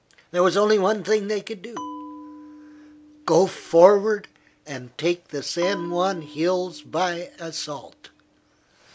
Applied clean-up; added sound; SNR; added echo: none; Bell; 18 dB; none.